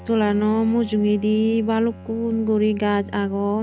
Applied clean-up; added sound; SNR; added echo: none; Bowed string instrument; 18 dB; none.